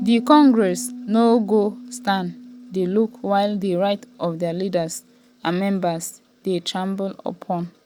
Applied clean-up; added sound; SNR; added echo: none; Piano; 17 dB; none.